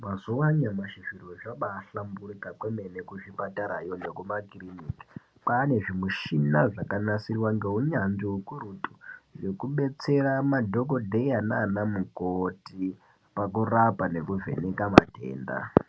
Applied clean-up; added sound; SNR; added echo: none; none; none; none.